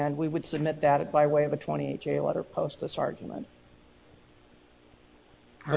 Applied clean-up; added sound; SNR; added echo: none; none; none; none.